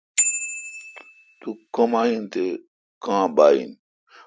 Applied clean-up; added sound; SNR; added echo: none; Bicycle bell; 6 dB; none.